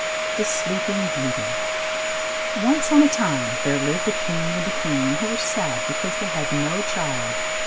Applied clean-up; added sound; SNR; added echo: none; Domestic sounds, home sounds; -1 dB; none.